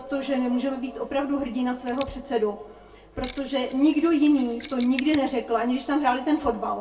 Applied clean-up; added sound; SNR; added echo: none; Mechanisms; 20 dB; reverberation time 0.2 s.